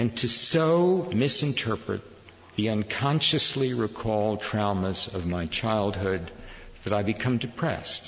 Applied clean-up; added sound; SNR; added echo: none; none; none; none.